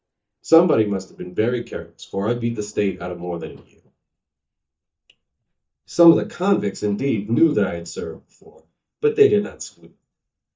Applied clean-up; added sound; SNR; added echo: neural mask model DeepFilterNet 3.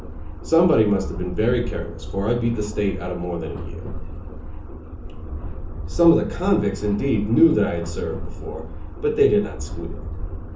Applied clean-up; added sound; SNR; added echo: none; Subway, metro, underground; 7 dB; reverberation time 0.8 s.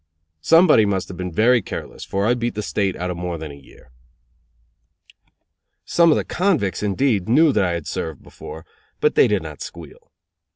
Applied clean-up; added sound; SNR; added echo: none; none; none; none.